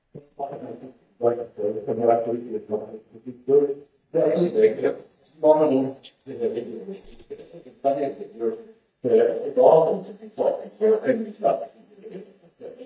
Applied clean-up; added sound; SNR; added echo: neural mask model DeepFilterNet 3.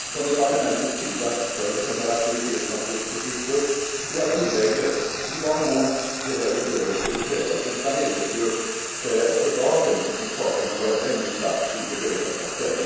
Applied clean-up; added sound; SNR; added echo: none; Frying (food); 6 dB; reverberation time 1.2 s.